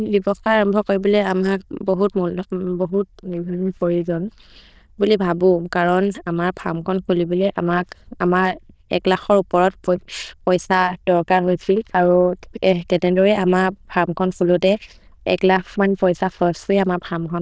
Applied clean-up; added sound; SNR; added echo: neural diffusion model UNIVERSE++.